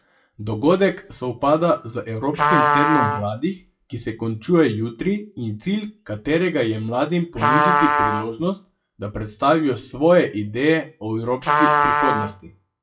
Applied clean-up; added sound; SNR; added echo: classical method WPE with log-MMSE.